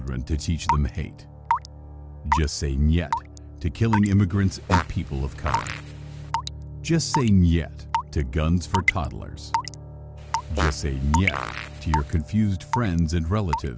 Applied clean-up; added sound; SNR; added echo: none; Fart + Raindrop / Drip / Water tap, faucet; 6 dB; none.